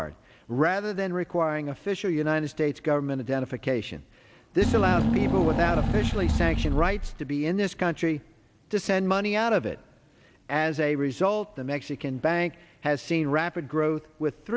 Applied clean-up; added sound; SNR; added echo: none; Engine / Car; -2 dB; none.